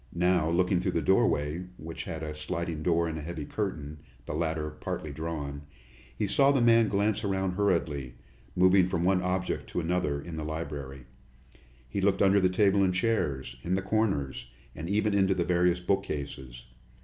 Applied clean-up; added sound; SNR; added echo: none; none; none; none.